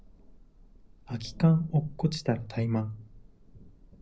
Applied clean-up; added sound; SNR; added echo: none; Thunder / Rain; 19 dB; reverberation time 0.5 s.